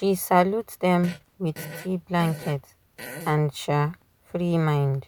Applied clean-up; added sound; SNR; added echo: none; Fart; 17 dB; none.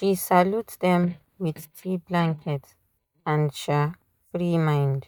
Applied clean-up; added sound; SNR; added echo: neural mask model DeepFilterNet 3.